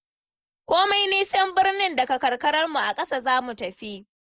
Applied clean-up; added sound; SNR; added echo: neural mask model Resemble Enhance denoiser.